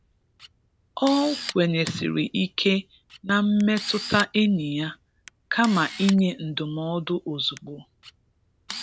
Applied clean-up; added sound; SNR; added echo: none; Camera; 16 dB; none.